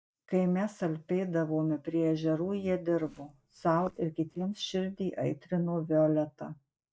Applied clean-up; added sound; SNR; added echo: neural mask model DeepFilterNet 3.